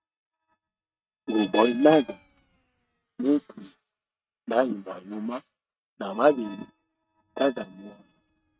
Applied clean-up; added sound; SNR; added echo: neural mask model RNNoise.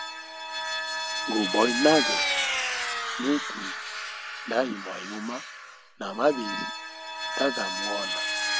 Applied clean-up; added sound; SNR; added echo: none; Vehicle; 1 dB; none.